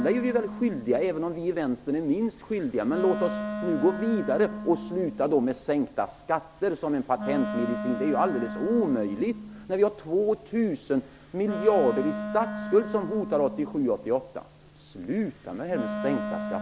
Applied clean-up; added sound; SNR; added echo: none; Wind instrument, woodwind instrument; 9 dB; none.